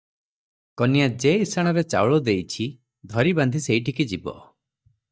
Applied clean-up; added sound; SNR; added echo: neural mask model DeepFilterNet 3.